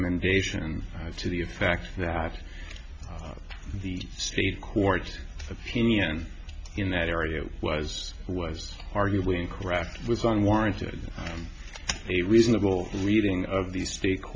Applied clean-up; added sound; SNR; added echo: none; none; none; none.